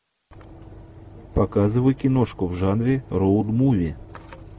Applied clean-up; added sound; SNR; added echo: none; none; none; none.